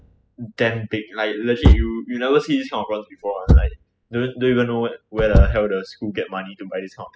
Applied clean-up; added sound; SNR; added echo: classical method spectral subtraction.